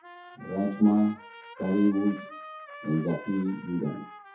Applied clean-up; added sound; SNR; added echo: classical method WPE with log-MMSE.